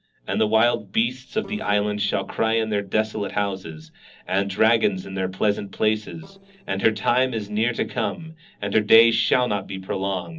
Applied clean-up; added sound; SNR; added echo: neural separator model SepFormer DNS4.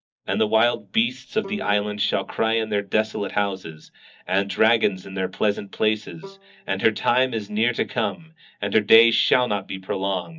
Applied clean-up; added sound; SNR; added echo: neural mask model DeepFilterNet 3.